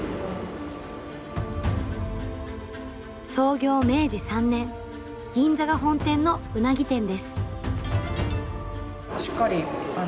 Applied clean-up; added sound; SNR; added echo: none; none; none; none.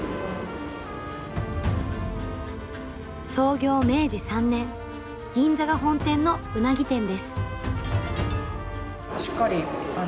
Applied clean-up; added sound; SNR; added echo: none; Trumpet + Motorcycle; 14 dB; none.